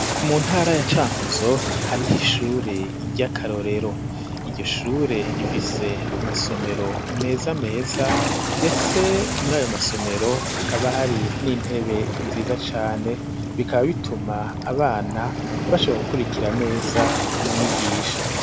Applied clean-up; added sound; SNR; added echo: none; Waves, surf + Toilet flush / Water; 1 dB; none.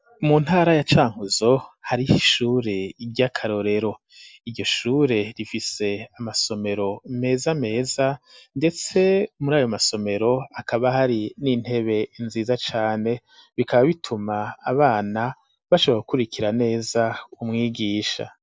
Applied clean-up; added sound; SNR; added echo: none; none; none; none.